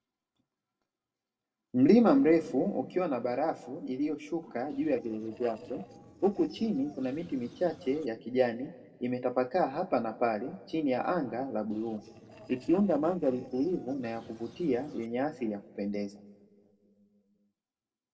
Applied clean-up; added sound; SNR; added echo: neural separator model SepFormer DNS4.